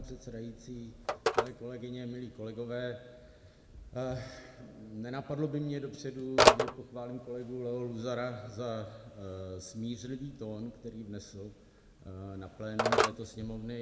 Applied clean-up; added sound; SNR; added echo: none; Telephone; -4 dB; reverberation time 1.0 s.